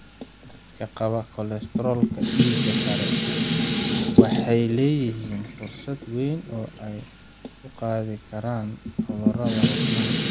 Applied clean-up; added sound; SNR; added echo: none; Dishes, pots, and pans; -3 dB; none.